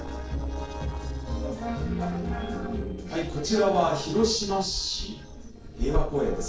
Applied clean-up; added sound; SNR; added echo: neural separator model SepFormer DNS4.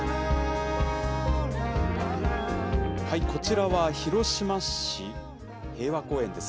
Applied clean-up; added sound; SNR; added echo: none; none; none; none.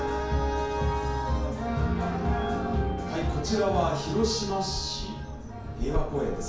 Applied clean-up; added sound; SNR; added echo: none; Bird vocalization, bird call, bird song; 10 dB; reverberation time 0.5 s.